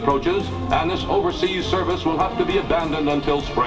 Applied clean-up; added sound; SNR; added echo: none; Drum / Drum kit; 18 dB; reverberation time 2.0 s.